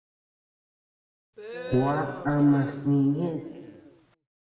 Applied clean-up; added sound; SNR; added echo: none; Crowd; 12 dB; reverberation time 1.2 s.